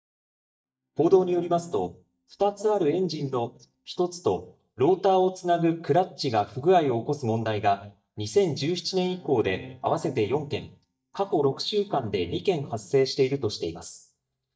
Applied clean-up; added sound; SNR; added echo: neural mask model DeepFilterNet 3.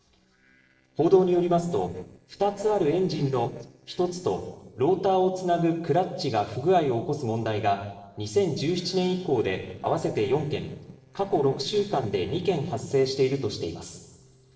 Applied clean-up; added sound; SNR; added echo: neural separator model SepFormer DNS4.